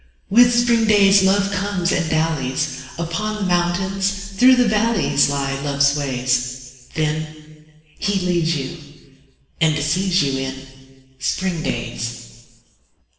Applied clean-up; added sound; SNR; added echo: none; Fireworks; 17 dB; reverberation time 1.2 s.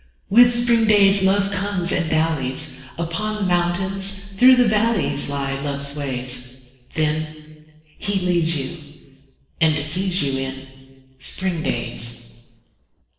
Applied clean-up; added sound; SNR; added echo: neural separator model SepFormer DNS4.